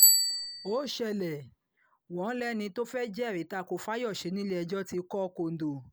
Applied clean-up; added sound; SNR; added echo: none; Bicycle bell; -1 dB; none.